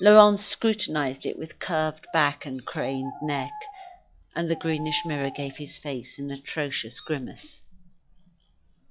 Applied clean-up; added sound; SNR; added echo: classical method log-MMSE.